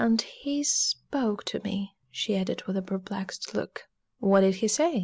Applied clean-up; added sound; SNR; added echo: none; none; none; none.